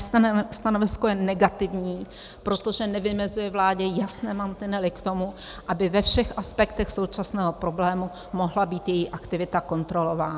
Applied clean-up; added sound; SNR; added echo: none; none; none; none.